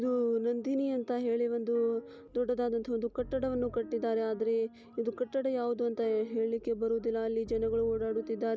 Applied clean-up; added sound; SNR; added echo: none; Piano; 19 dB; none.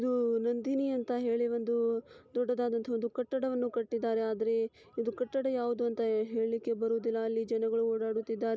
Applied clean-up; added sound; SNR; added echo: none; none; none; none.